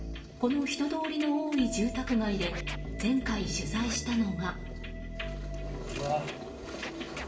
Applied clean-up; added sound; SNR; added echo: none; Scratching (performance technique); 17 dB; reverberation time 0.7 s.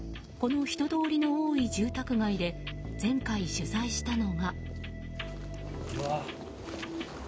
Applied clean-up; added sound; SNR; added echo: none; none; none; none.